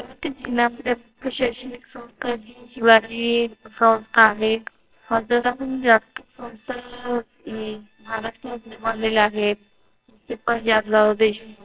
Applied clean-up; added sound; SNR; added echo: neural separator model SepFormer WHAMR!.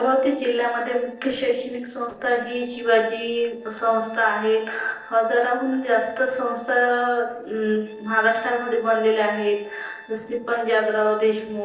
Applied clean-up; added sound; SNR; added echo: neural separator model SepFormer DNS4.